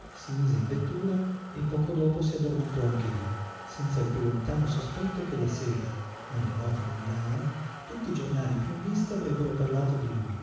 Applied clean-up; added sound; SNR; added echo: none; Motor vehicle (road); 14 dB; reverberation time 1.1 s.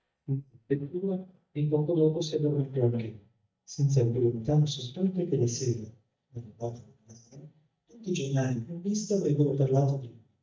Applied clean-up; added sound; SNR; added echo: neural mask model DeepFilterNet 3.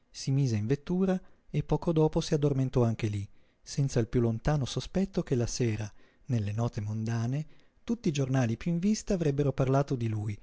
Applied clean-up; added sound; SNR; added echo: none; none; none; none.